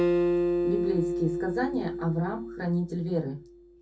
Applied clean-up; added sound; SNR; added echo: none; Acoustic guitar; -2 dB; reverberation time 0.3 s.